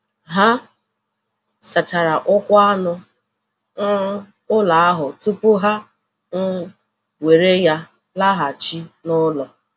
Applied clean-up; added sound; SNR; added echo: none; none; none; none.